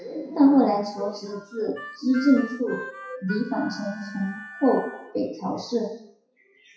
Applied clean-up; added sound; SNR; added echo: classical method WPE with log-MMSE.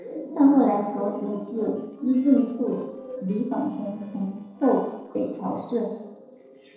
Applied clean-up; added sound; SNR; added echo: neural separator model SepFormer DNS4.